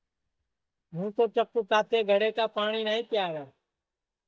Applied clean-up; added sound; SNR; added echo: neural mask model DeepFilterNet 3.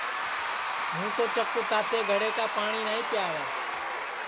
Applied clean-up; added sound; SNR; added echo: none; Applause / Crowd / Cheering; -1 dB; none.